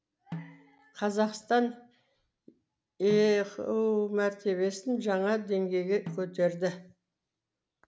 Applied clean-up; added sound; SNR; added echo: none; Snare drum; 17 dB; none.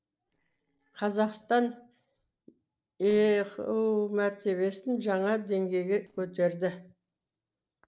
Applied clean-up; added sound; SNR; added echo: neural separator model SepFormer DNS4.